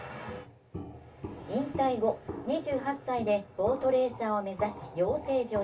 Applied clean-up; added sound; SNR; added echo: none; Walk, footsteps; 12 dB; reverberation time 0.2 s.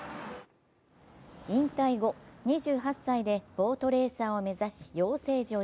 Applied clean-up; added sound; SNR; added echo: none; none; none; none.